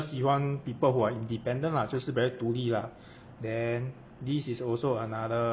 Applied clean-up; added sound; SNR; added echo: none; none; none; none.